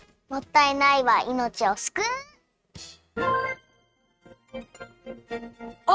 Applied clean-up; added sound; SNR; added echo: neural mask model RNNoise.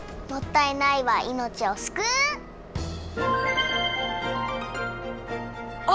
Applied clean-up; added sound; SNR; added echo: none; Train; 15 dB; none.